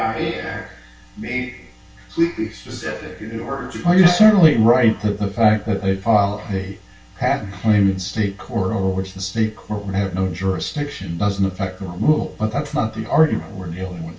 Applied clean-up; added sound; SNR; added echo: none; none; none; reverberation time 0.2 s.